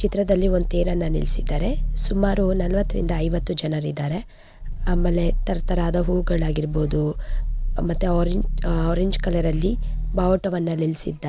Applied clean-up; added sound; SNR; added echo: none; Growling; 0 dB; none.